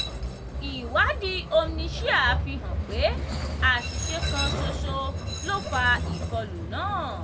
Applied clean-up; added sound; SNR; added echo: none; Train; 1 dB; none.